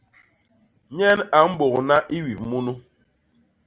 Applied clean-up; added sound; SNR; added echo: none; none; none; none.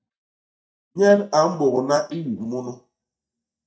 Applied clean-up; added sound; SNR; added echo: neural mask model DeepFilterNet 3.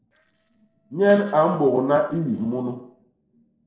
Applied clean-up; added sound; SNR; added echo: neural separator model SepFormer DNS4.